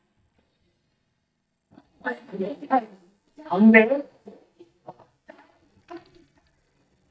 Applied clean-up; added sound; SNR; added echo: neural mask model DeepFilterNet 3.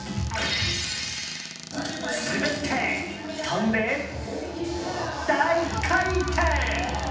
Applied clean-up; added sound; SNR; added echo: none; Squeak / Cupboard open or close; 16 dB; reverberation time 0.8 s.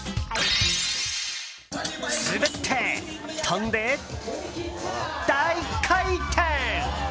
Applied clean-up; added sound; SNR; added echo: none; none; none; none.